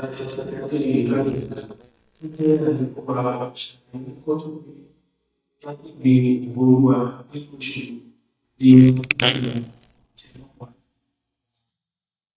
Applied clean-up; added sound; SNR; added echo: neural mask model DeepFilterNet 3.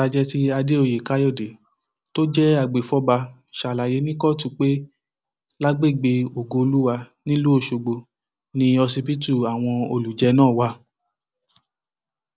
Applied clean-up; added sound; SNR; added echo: none; none; none; none.